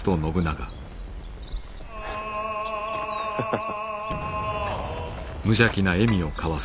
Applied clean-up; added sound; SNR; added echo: none; Explosion; 10 dB; none.